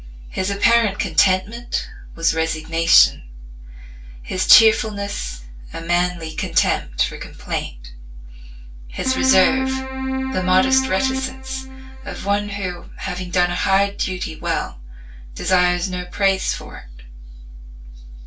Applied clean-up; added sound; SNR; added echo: none; Keyboard (musical); 3 dB; reverberation time 0.2 s.